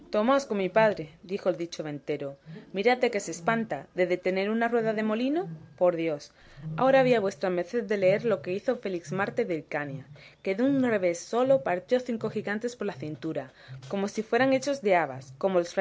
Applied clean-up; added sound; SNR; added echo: none; Wild animals; 18 dB; none.